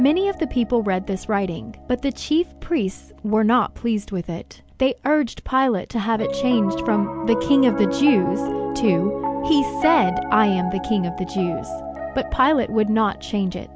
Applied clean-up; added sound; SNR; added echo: none; Piano; 8 dB; none.